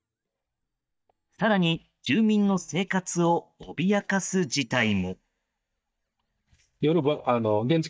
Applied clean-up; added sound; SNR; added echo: neural mask model DeepFilterNet 3.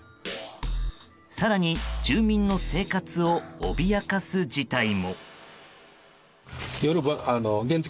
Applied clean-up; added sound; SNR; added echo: none; none; none; none.